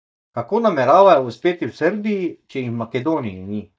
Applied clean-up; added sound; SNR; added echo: neural mask model DeepFilterNet 3.